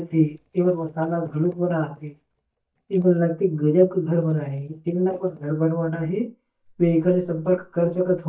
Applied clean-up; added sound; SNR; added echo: neural mask model DeepFilterNet 3.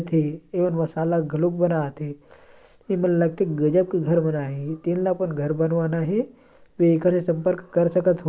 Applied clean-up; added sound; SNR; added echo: none; none; none; none.